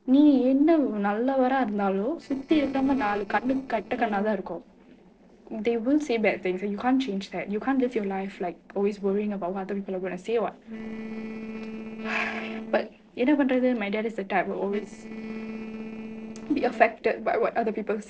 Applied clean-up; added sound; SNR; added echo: neural separator model SepFormer DNS4.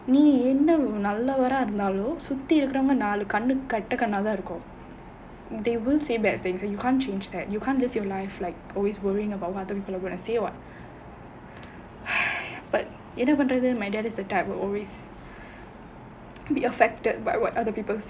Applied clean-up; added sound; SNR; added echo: none; none; none; none.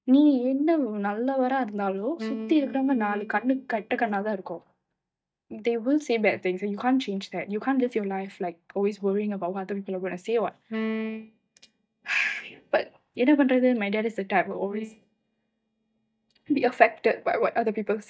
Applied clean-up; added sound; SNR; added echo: neural mask model DeepFilterNet 3.